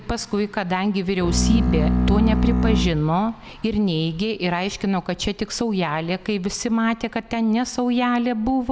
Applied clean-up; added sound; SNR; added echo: none; Bowed string instrument; -2 dB; none.